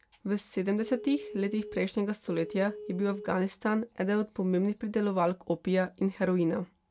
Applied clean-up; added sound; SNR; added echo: none; Telephone; 12 dB; none.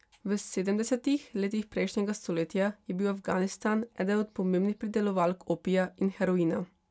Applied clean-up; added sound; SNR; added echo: none; none; none; none.